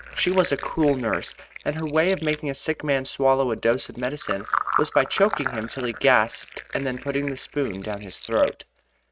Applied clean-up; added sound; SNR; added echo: neural mask model RNNoise.